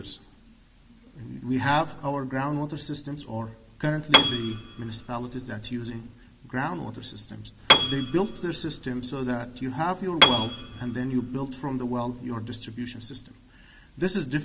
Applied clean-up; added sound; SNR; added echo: none; Piano; -3 dB; none.